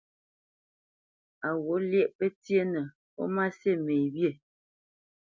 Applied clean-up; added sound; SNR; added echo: none; none; none; none.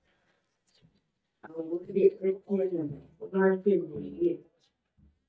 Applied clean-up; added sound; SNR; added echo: neural mask model DeepFilterNet 3.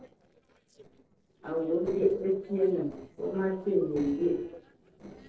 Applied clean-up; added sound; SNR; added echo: neural separator model SepFormer DNS4.